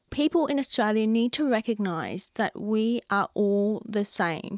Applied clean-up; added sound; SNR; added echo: none; none; none; none.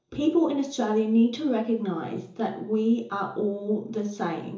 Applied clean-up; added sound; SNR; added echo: none; none; none; reverberation time 0.7 s.